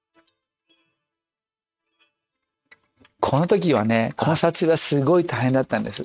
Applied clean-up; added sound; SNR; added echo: neural mask model RNNoise.